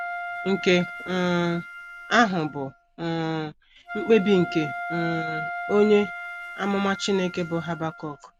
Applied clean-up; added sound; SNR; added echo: none; Wind instrument, woodwind instrument; 10 dB; none.